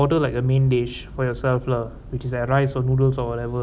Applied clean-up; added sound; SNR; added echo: none; none; none; none.